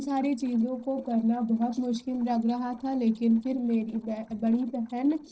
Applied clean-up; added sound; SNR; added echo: neural separator model SepFormer DNS4.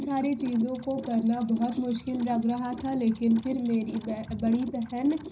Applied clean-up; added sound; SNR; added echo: none; Mechanisms; 17 dB; reverberation time 0.5 s.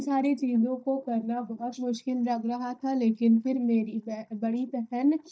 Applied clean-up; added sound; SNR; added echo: neural mask model DeepFilterNet 3.